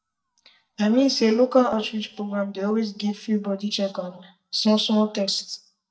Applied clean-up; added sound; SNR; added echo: neural mask model DeepFilterNet 3.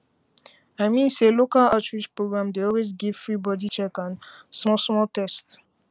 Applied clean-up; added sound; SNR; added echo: none; none; none; none.